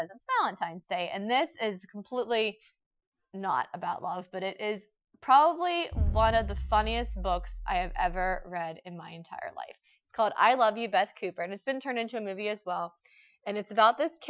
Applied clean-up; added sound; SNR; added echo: classical method Wiener filter.